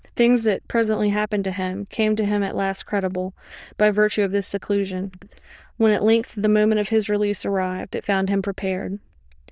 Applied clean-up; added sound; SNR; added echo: neural diffusion model UNIVERSE++.